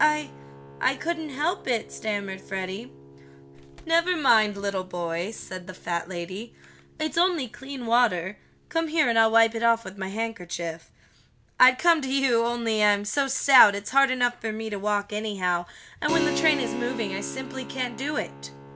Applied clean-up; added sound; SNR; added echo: none; Keyboard (musical); 13 dB; none.